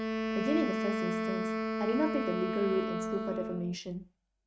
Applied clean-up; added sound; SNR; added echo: neural mask model RNNoise.